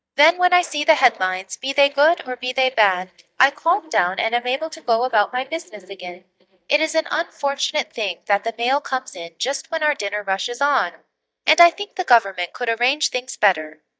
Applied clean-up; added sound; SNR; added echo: neural mask model DeepFilterNet 3.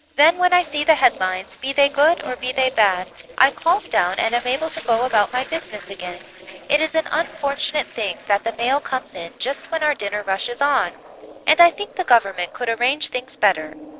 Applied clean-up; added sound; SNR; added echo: neural separator model SepFormer DNS4.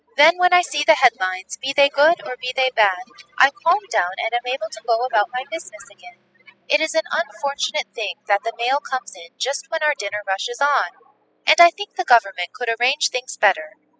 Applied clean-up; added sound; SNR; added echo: classical method spectral subtraction.